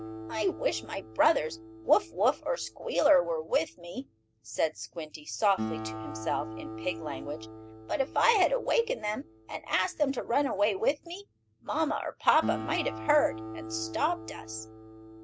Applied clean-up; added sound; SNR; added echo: none; Acoustic guitar; 12 dB; none.